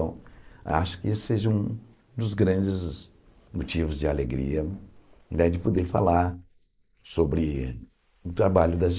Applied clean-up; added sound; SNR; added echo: neural mask model Resemble Enhance denoiser.